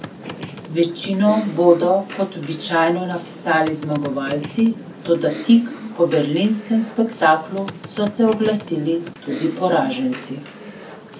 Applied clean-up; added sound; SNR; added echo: none; Computer keyboard; 14 dB; none.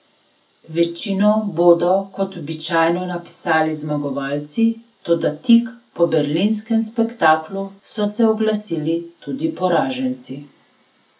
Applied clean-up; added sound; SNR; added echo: none; none; none; none.